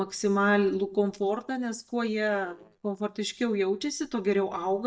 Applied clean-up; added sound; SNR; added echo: neural mask model DeepFilterNet 3.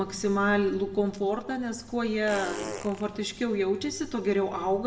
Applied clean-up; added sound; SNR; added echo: none; Fart; 12 dB; reverberation time 0.6 s.